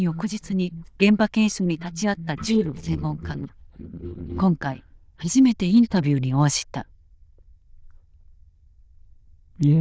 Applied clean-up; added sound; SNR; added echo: neural diffusion model UNIVERSE++.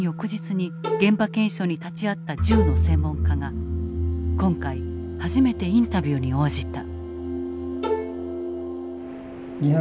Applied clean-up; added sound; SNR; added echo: none; Bowed string instrument; 8 dB; none.